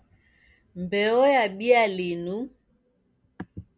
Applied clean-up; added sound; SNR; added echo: none; none; none; none.